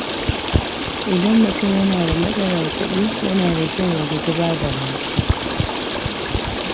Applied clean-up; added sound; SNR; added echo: none; Stream; 1 dB; none.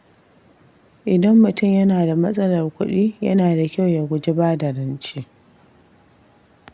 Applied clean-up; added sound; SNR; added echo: none; none; none; none.